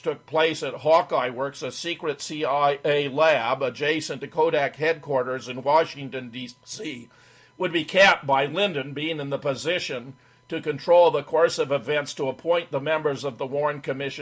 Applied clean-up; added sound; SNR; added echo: none; none; none; none.